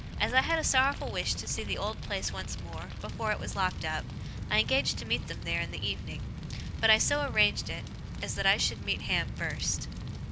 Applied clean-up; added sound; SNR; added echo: none; Fire; 6 dB; none.